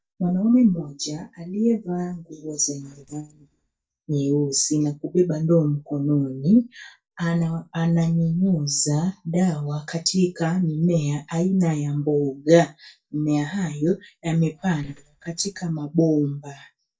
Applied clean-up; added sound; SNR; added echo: neural mask model DeepFilterNet 3.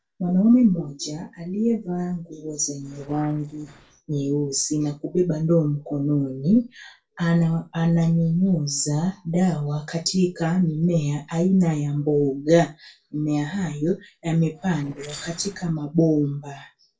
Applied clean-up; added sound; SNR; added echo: neural separator model SepFormer DNS4.